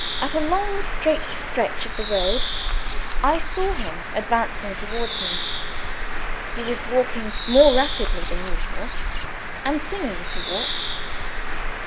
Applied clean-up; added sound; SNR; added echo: none; Bird; -1 dB; none.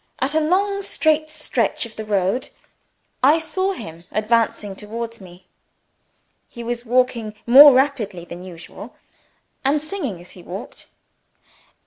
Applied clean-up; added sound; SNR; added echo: none; none; none; none.